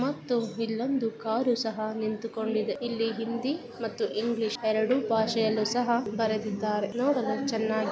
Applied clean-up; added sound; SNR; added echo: none; none; none; none.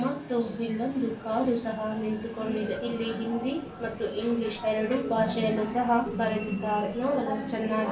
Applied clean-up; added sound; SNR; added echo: none; Train; 17 dB; reverberation time 0.3 s.